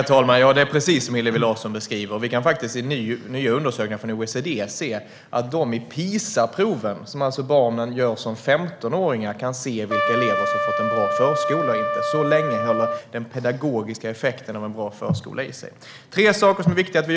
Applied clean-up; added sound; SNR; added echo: none; Trumpet; 1 dB; none.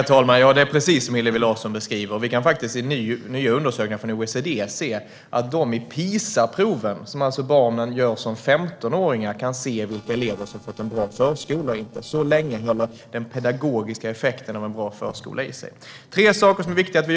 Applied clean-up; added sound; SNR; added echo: neural separator model SepFormer DNS4.